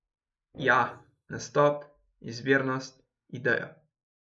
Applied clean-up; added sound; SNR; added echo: neural mask model Resemble Enhance denoiser.